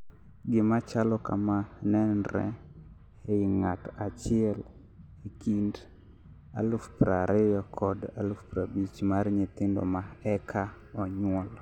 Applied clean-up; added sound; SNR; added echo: none; none; none; none.